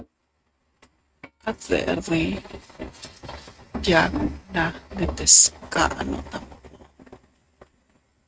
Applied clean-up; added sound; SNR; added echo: neural mask model RNNoise.